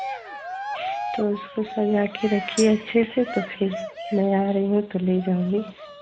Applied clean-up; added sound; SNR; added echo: none; Tambourine + Cheering; 10 dB; none.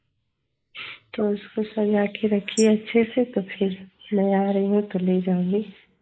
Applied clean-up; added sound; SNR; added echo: neural mask model Resemble Enhance denoiser.